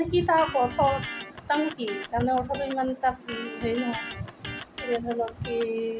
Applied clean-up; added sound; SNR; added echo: none; Electric guitar; 11 dB; none.